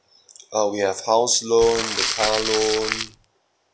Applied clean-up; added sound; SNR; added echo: none; Crumpling, crinkling; 4 dB; none.